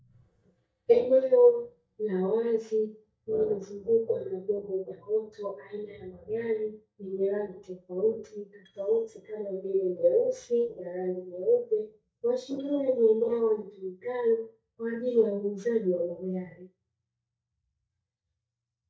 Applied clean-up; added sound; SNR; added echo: neural mask model DeepFilterNet 3.